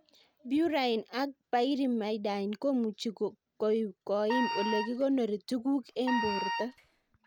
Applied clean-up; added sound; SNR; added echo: none; Wind instrument, woodwind instrument; 4 dB; none.